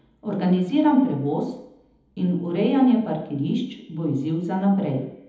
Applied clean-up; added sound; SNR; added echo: none; none; none; reverberation time 1.0 s.